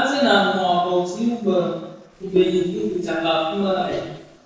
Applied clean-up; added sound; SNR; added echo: neural separator model SepFormer DNS4.